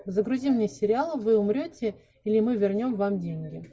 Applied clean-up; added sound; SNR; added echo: none; none; none; none.